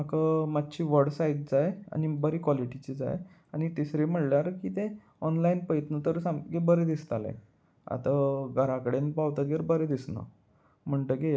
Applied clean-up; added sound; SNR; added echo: none; none; none; none.